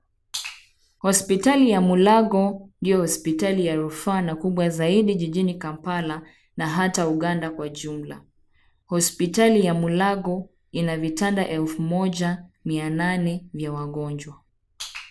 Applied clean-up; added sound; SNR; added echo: none; none; none; none.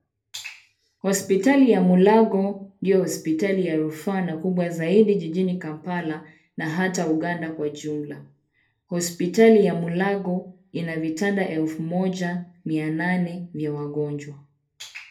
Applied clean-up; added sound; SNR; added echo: none; none; none; reverberation time 0.3 s.